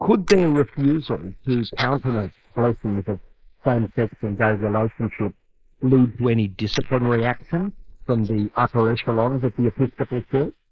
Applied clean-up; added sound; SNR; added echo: neural mask model Resemble Enhance denoiser.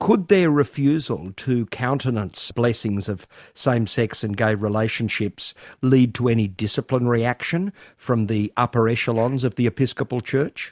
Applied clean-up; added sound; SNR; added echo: none; none; none; none.